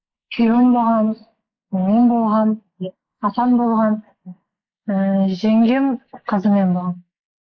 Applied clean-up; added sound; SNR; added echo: neural mask model Resemble Enhance denoiser.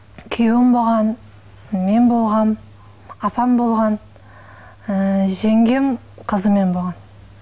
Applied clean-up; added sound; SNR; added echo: none; none; none; none.